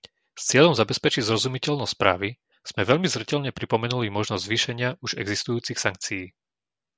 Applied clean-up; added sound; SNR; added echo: none; none; none; none.